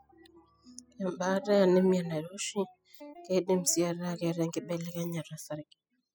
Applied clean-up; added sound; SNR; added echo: classical method spectral subtraction.